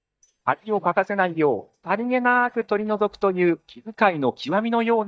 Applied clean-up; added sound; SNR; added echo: neural mask model DeepFilterNet 3.